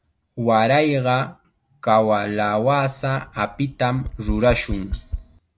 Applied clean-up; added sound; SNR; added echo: none; Tap; 11 dB; none.